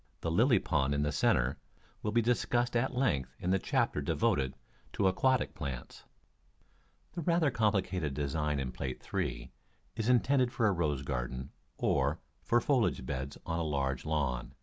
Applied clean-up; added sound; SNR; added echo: none; none; none; none.